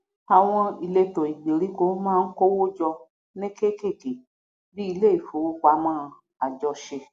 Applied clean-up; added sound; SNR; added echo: none; none; none; none.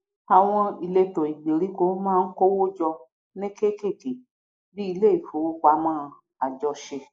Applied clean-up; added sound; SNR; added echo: neural mask model Resemble Enhance denoiser.